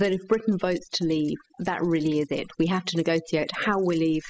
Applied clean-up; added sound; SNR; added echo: classical method spectral subtraction.